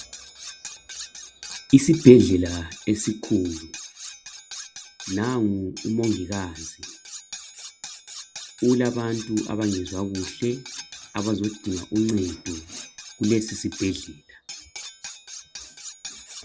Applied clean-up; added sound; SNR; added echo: none; Cutlery, silverware; 15 dB; none.